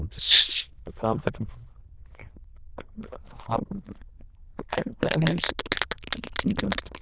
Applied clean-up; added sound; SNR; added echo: neural diffusion model UNIVERSE++.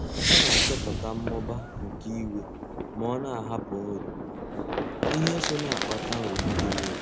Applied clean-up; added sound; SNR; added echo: none; Fireworks; -5 dB; none.